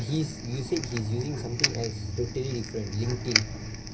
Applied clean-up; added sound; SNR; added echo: none; Crackle; 3 dB; reverberation time 0.4 s.